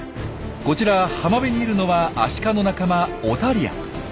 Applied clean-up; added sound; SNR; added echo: none; none; none; none.